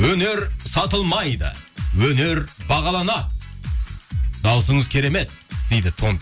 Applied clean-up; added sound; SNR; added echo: none; none; none; none.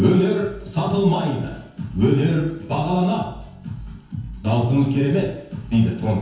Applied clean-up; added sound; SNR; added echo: none; none; none; reverberation time 0.9 s.